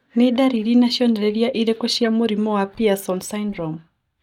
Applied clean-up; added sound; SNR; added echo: neural mask model DeepFilterNet 3.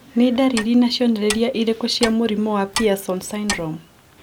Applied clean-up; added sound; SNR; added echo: none; Clock; 13 dB; none.